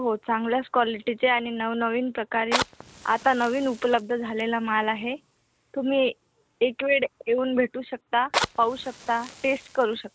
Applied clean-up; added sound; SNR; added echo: none; Fire; 12 dB; none.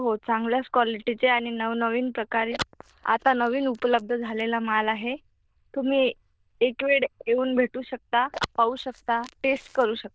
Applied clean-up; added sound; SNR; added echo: neural diffusion model UNIVERSE++.